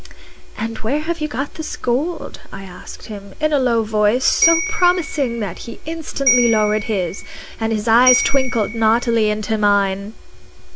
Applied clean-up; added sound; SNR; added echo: none; Bell; 6 dB; none.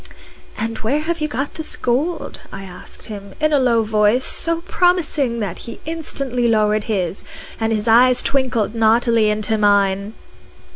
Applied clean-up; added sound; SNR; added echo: none; none; none; none.